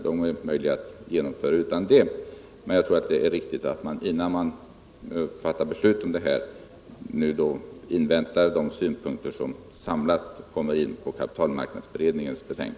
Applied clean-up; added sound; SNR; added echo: none; none; none; none.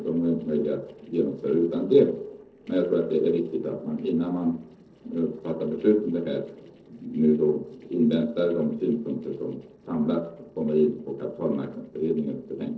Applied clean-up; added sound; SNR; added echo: neural separator model SepFormer DNS4.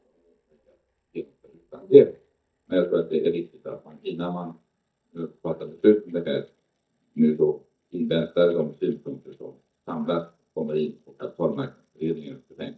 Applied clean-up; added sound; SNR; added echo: neural mask model DeepFilterNet 3.